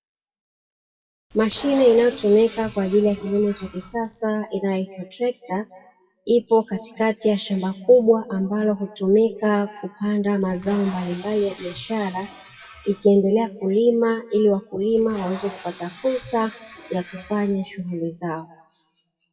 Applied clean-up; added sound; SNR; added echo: classical method WPE with log-MMSE.